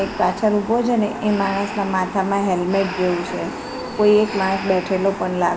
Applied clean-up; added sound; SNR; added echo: none; Breathing; 17 dB; none.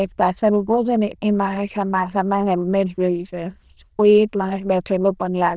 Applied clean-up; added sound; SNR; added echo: neural diffusion model UNIVERSE++.